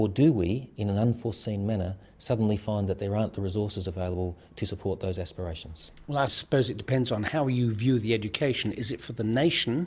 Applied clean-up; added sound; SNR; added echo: none; none; none; none.